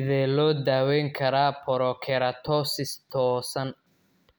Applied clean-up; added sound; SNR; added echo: none; none; none; none.